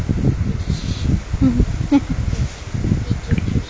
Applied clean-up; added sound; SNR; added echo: none; none; none; none.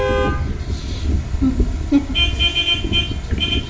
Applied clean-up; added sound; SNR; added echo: none; Vehicle horn, car horn, honking; 3 dB; reverberation time 0.9 s.